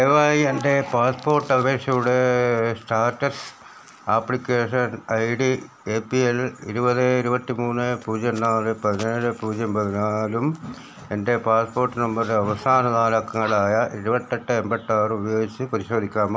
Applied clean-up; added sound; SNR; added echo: none; none; none; none.